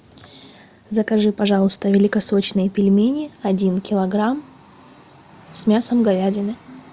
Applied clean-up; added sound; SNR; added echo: none; none; none; none.